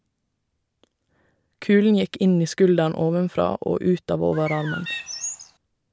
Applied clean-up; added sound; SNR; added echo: none; Bird; 10 dB; none.